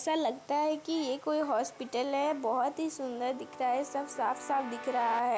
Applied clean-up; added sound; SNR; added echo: none; Keyboard (musical); 15 dB; none.